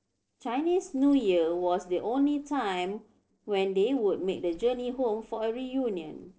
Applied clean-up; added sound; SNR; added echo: neural separator model SepFormer DNS4.